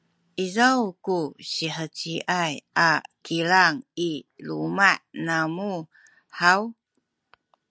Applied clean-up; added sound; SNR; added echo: none; none; none; none.